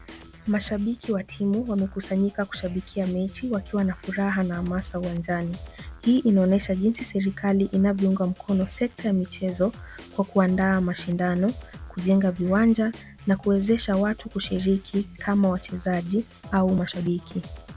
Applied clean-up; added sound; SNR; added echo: none; Drum kit; 18 dB; none.